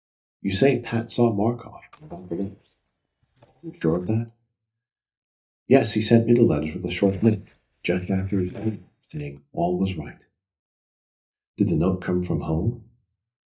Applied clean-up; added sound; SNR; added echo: neural mask model DeepFilterNet 3.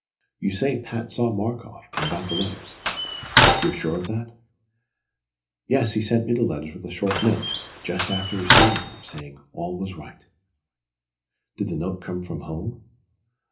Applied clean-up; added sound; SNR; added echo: none; Slam; -5 dB; reverberation time 0.3 s.